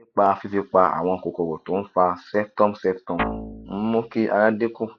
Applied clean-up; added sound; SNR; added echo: classical method log-MMSE.